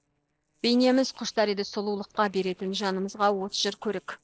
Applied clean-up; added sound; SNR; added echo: neural separator model SepFormer DNS4.